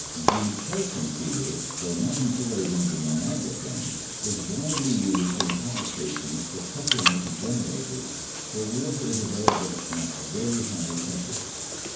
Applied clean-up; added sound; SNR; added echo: none; Bathtub (filling or washing) / Water; 1 dB; reverberation time 0.9 s.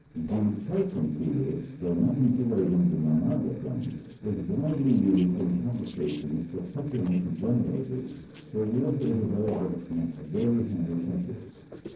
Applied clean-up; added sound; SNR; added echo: neural separator model SepFormer DNS4.